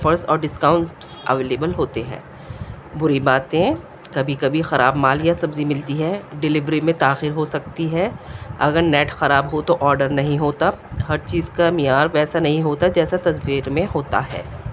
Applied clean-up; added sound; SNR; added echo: none; none; none; none.